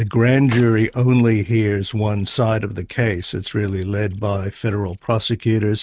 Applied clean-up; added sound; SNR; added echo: neural mask model RNNoise.